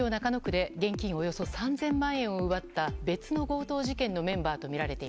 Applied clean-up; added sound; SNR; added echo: none; none; none; none.